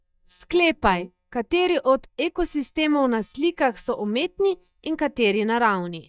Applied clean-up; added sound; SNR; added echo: neural mask model DeepFilterNet 3.